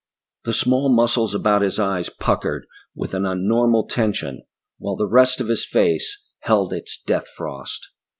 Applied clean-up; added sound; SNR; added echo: none; none; none; none.